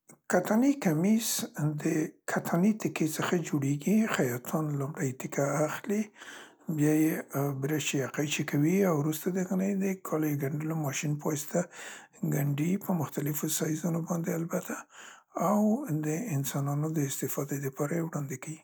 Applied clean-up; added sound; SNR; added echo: none; none; none; none.